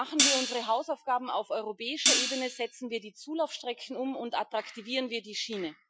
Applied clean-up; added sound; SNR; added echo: classical method Wiener filter.